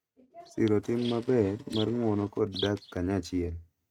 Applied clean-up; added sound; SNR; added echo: neural mask model RNNoise.